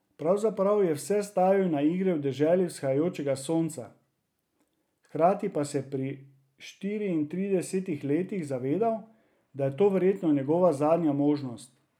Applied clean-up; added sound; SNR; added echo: none; none; none; none.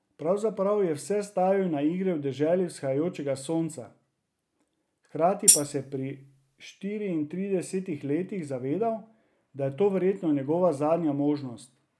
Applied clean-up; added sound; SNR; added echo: none; Tambourine; -4 dB; none.